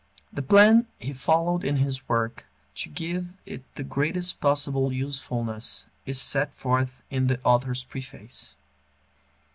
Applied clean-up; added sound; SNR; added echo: none; none; none; none.